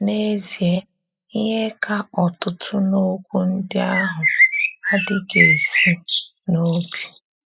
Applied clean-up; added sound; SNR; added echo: classical method spectral subtraction.